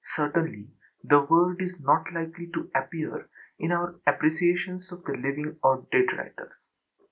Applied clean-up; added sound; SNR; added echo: none; none; none; none.